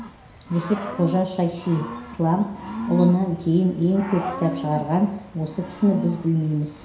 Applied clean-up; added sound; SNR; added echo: none; Cricket / Growling; 10 dB; reverberation time 0.7 s.